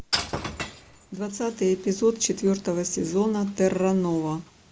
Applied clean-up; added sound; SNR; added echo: none; Shatter / Crushing; 9 dB; none.